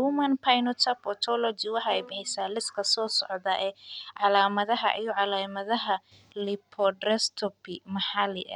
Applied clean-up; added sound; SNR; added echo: none; Bowed string instrument; 17 dB; none.